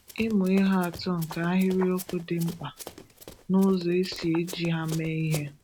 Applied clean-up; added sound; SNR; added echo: none; Run; 17 dB; none.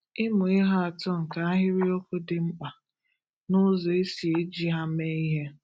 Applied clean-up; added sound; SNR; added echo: none; none; none; none.